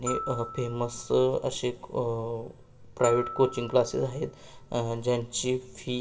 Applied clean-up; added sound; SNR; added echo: none; Glockenspiel; 13 dB; reverberation time 0.5 s.